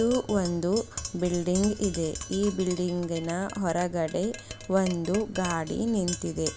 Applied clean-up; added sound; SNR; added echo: none; Tap; 12 dB; none.